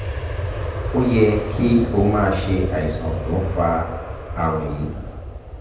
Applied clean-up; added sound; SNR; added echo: none; Aircraft; 6 dB; reverberation time 0.8 s.